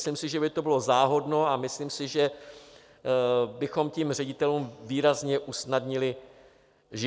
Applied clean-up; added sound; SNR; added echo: none; none; none; none.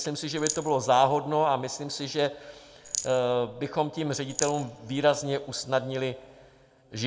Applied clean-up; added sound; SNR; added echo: none; Rattle; 9 dB; reverberation time 1.2 s.